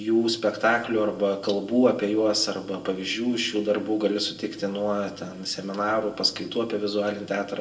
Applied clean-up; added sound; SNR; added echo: none; none; none; reverberation time 0.2 s.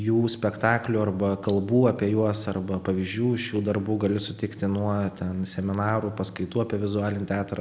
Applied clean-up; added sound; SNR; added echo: none; none; none; none.